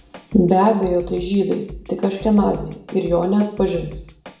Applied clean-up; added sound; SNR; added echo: none; Drum kit; 17 dB; reverberation time 0.7 s.